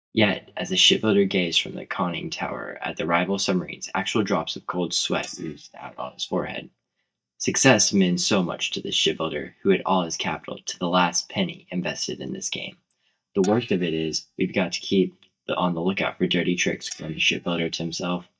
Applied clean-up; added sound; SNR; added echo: neural mask model DeepFilterNet 3.